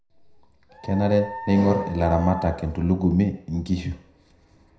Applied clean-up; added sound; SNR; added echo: none; Dog; 12 dB; reverberation time 0.5 s.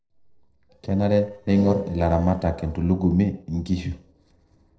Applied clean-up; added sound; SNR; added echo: neural separator model SepFormer DNS4.